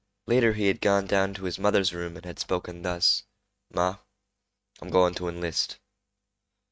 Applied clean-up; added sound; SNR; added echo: neural mask model RNNoise.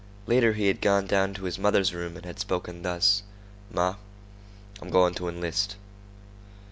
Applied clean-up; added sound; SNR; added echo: none; none; none; none.